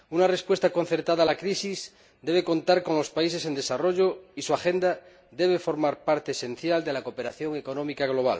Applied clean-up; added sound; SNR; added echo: none; none; none; none.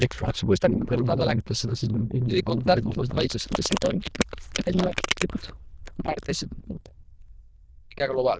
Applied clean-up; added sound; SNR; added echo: neural diffusion model UNIVERSE++.